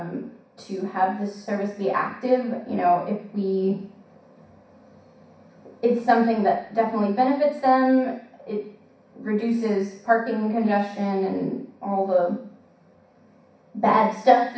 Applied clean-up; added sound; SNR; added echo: none; none; none; reverberation time 0.6 s.